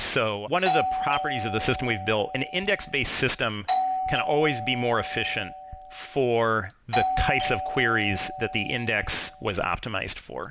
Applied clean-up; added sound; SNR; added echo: none; Doorbell; 4 dB; none.